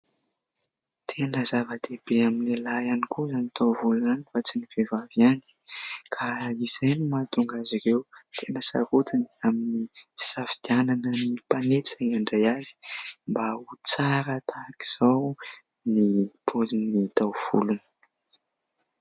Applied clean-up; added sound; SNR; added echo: none; none; none; none.